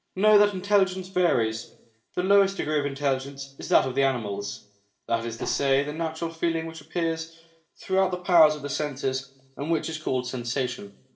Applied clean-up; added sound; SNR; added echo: neural separator model SepFormer DNS4.